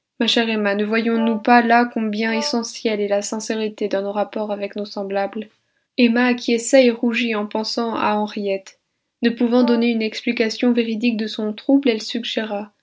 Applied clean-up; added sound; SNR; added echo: none; Brass instrument; 14 dB; none.